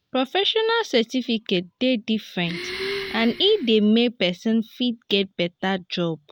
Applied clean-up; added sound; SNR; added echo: none; Breathing; 11 dB; none.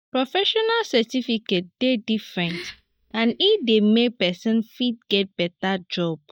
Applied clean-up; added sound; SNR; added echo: neural mask model DeepFilterNet 3.